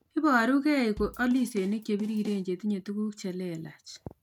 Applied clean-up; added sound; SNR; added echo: neural mask model RNNoise.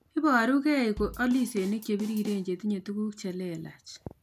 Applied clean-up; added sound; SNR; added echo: none; Drum kit; 15 dB; none.